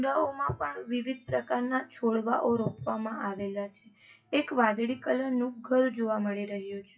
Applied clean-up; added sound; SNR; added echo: classical method WPE with log-MMSE.